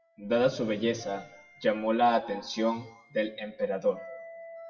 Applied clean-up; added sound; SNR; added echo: classical method WPE with log-MMSE.